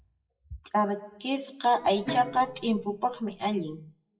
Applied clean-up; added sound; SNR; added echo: classical method WPE with log-MMSE.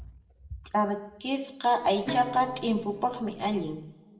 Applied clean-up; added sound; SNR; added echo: none; Guitar; 11 dB; reverberation time 0.9 s.